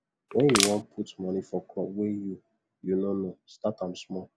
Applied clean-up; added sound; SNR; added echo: none; Crushing; -3 dB; none.